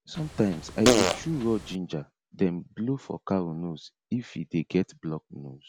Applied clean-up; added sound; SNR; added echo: none; Fart; -3 dB; none.